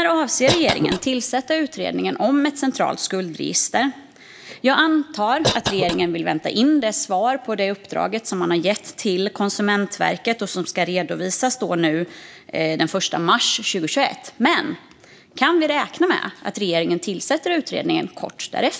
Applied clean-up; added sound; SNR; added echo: none; Cough; 7 dB; none.